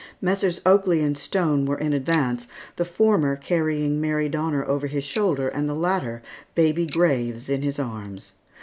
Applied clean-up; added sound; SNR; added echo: none; Bicycle bell; 0 dB; none.